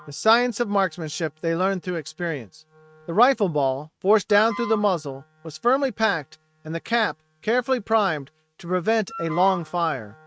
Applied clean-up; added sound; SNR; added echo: neural mask model RNNoise.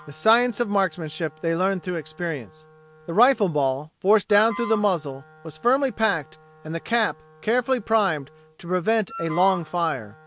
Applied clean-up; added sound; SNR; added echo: none; Wind instrument, woodwind instrument; 18 dB; none.